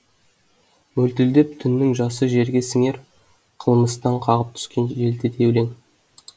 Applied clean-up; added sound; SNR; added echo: none; none; none; none.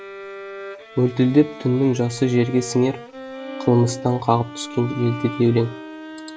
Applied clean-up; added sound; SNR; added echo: none; Bowed string instrument; 14 dB; none.